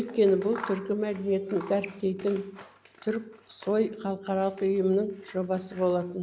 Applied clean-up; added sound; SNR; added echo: none; Scissors; 20 dB; none.